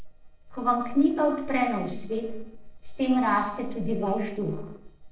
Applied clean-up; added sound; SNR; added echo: neural separator model SepFormer DNS4.